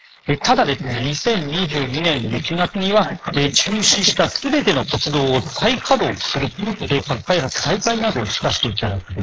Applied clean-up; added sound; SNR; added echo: neural mask model Resemble Enhance denoiser.